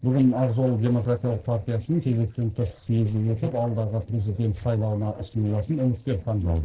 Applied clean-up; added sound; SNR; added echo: neural separator model SepFormer DNS4.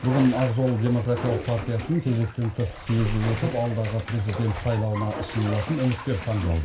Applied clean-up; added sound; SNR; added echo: none; Bathtub (filling or washing); 10 dB; reverberation time 0.2 s.